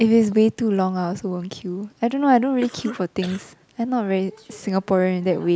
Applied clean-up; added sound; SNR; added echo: none; Cough; 16 dB; none.